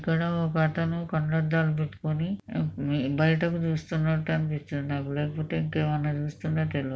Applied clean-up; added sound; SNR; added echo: none; none; none; none.